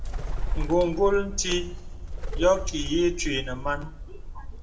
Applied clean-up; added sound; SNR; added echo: none; Bird; 3 dB; reverberation time 0.5 s.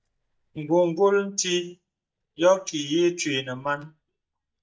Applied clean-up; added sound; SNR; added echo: neural mask model DeepFilterNet 3.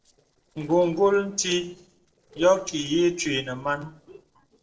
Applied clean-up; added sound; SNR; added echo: neural separator model SepFormer DNS4.